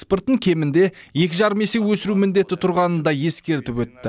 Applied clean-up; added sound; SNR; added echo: none; none; none; none.